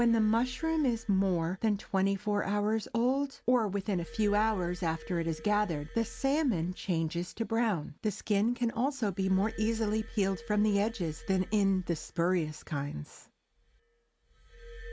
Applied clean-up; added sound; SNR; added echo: none; Glass; 18 dB; none.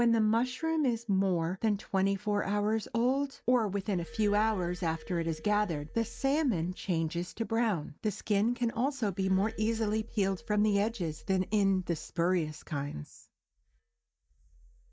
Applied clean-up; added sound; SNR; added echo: neural mask model DeepFilterNet 3.